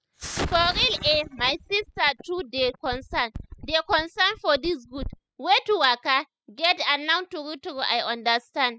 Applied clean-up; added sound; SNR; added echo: classical method spectral subtraction.